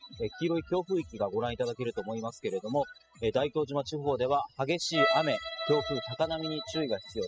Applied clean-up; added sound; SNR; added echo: classical method spectral subtraction.